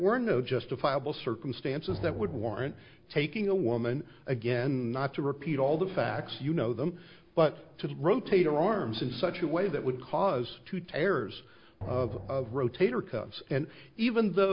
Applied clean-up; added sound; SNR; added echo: none; Drum; 13 dB; none.